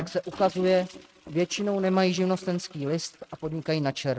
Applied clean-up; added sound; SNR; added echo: neural mask model RNNoise.